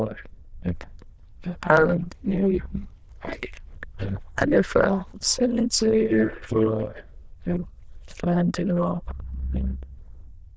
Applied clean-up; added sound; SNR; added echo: neural diffusion model UNIVERSE++.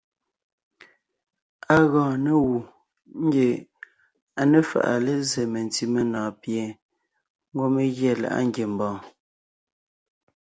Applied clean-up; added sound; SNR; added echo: none; none; none; none.